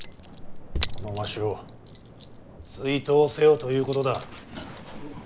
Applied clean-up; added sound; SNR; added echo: none; Chink, clink; 10 dB; none.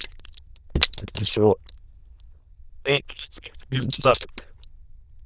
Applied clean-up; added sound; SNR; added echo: neural diffusion model UNIVERSE++.